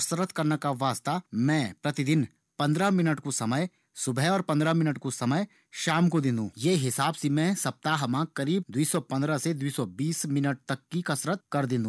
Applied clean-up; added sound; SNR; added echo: none; none; none; none.